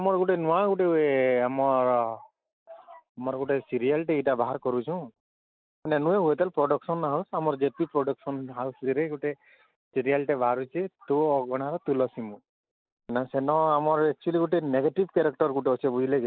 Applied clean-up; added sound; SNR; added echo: neural mask model Resemble Enhance denoiser.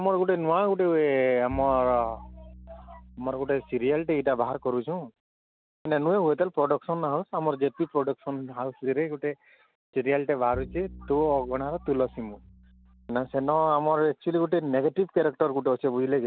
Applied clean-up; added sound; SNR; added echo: none; Bowed string instrument; 18 dB; none.